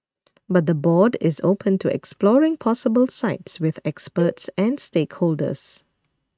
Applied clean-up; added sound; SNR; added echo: neural mask model RNNoise.